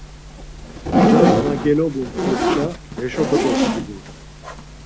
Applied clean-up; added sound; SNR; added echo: none; Zipper (clothing); -4 dB; none.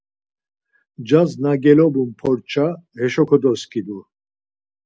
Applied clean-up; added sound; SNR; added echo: none; none; none; none.